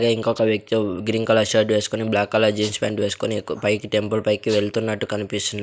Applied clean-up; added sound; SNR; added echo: neural mask model DeepFilterNet 3.